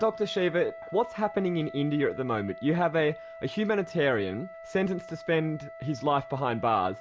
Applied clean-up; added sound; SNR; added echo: none; Wind instrument, woodwind instrument; 15 dB; none.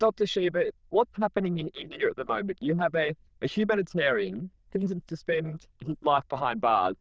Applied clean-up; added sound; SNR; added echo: neural diffusion model UNIVERSE++.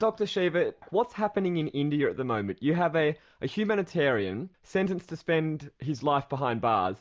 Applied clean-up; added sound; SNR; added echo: none; none; none; none.